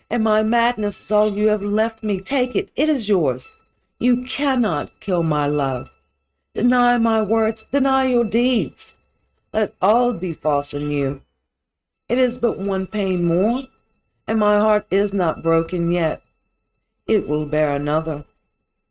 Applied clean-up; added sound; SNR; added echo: neural mask model RNNoise.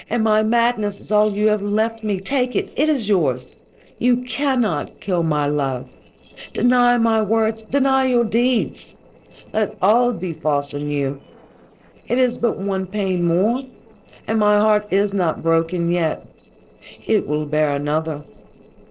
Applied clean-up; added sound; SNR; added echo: neural separator model SepFormer DNS4.